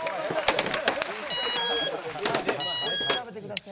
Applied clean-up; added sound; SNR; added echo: none; Wood + Alarm; -2 dB; none.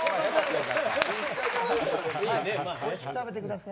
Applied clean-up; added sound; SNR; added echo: none; none; none; none.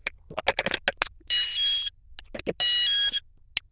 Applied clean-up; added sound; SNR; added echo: neural diffusion model UNIVERSE++.